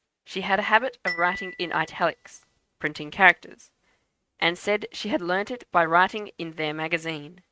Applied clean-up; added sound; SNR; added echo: neural mask model RNNoise.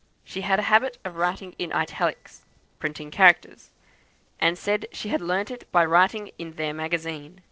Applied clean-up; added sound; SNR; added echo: neural separator model SepFormer DNS4.